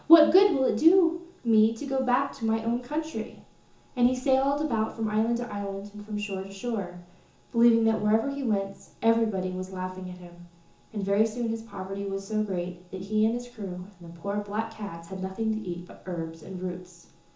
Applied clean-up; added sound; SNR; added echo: none; none; none; reverberation time 0.7 s.